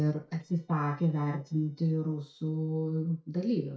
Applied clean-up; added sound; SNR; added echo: neural mask model DeepFilterNet 3.